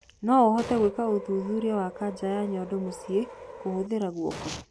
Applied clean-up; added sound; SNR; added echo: none; Explosion + Subway, metro, underground; 13 dB; none.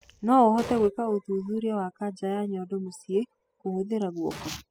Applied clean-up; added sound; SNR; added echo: classical method spectral subtraction.